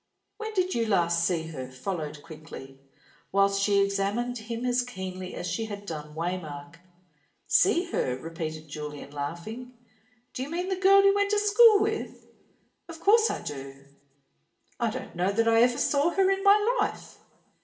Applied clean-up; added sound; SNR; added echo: none; none; none; reverberation time 0.6 s.